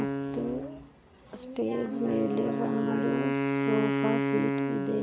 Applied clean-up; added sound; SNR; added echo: none; Wind instrument, woodwind instrument; -1 dB; none.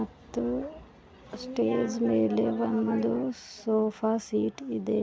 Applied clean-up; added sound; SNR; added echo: none; none; none; none.